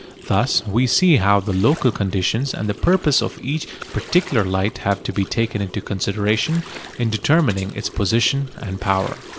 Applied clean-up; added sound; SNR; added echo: none; Gurgling; 18 dB; none.